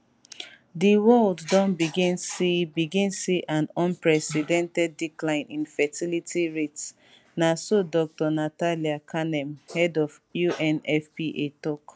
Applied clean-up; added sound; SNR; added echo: none; none; none; none.